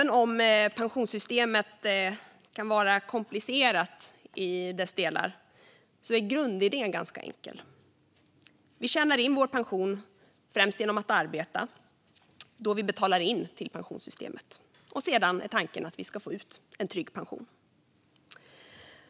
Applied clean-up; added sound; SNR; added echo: none; none; none; none.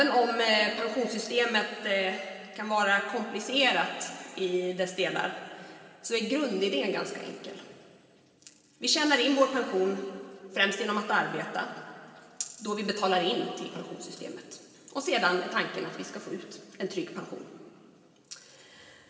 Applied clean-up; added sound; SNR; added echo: none; none; none; reverberation time 2.5 s.